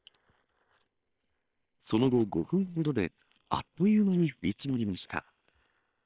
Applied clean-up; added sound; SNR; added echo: neural separator model SepFormer WHAM!.